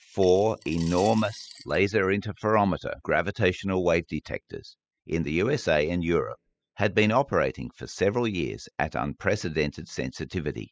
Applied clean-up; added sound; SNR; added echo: classical method spectral subtraction.